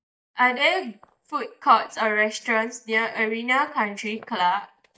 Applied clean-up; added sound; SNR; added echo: neural mask model DeepFilterNet 3.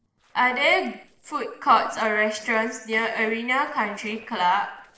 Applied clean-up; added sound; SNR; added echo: neural separator model SepFormer DNS4.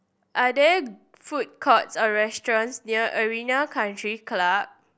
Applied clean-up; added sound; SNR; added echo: none; none; none; none.